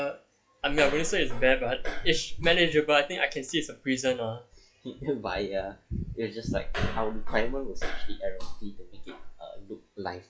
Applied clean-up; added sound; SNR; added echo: classical method log-MMSE.